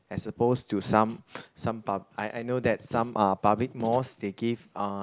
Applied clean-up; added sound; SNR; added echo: none; none; none; none.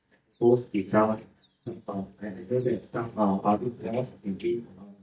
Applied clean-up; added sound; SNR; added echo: neural mask model DeepFilterNet 3.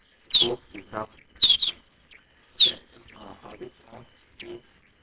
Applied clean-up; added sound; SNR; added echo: neural separator model SepFormer WHAMR!.